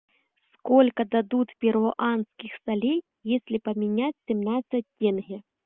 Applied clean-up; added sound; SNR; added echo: none; none; none; none.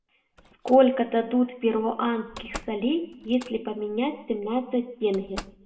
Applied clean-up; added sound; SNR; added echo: none; Slam; 20 dB; reverberation time 0.6 s.